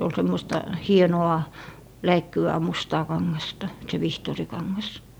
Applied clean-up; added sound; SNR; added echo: none; Thunder / Rain + Clapping; 20 dB; none.